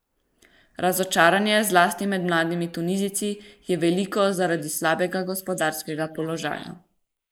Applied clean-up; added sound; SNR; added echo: neural mask model Resemble Enhance denoiser.